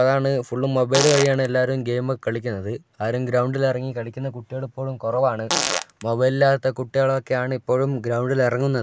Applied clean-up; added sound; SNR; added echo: none; Fart; 4 dB; none.